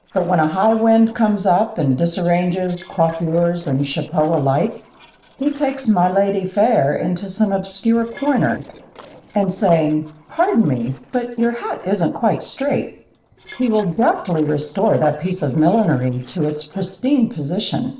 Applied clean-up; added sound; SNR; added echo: neural separator model SepFormer DNS4.